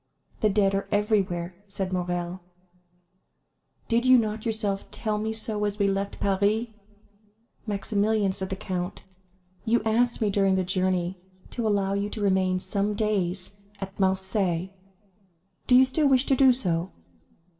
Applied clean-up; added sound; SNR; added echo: none; none; none; reverberation time 0.7 s.